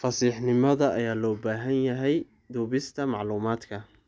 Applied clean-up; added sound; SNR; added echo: none; none; none; none.